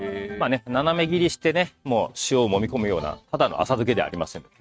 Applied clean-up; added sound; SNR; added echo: neural mask model RNNoise.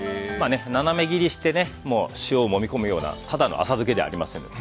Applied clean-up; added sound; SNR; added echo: none; none; none; none.